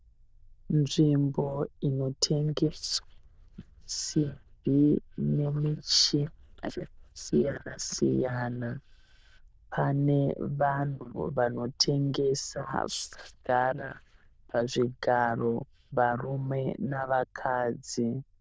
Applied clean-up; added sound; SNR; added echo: neural diffusion model UNIVERSE++.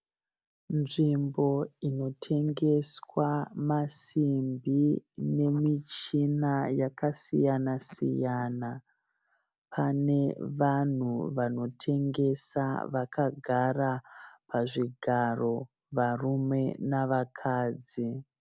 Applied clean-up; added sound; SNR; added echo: none; none; none; none.